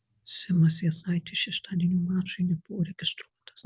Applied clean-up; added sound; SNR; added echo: none; none; none; none.